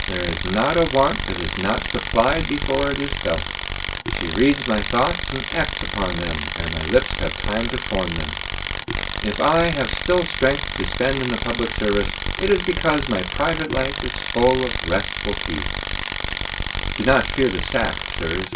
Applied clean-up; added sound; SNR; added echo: none; Tools; 1 dB; reverberation time 0.2 s.